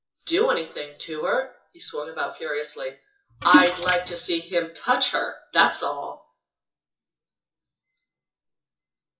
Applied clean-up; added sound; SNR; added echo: classical method WPE with log-MMSE.